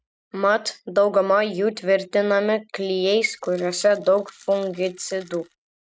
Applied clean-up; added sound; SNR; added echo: neural mask model RNNoise.